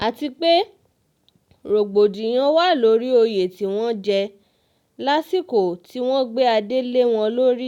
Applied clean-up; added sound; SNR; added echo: none; none; none; none.